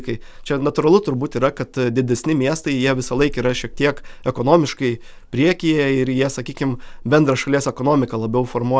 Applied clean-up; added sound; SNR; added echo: none; none; none; none.